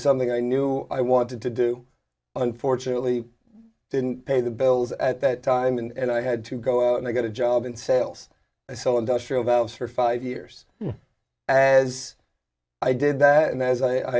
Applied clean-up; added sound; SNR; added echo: none; none; none; none.